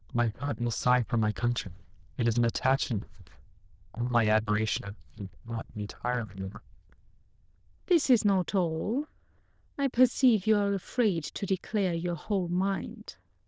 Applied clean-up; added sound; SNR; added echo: neural diffusion model UNIVERSE++.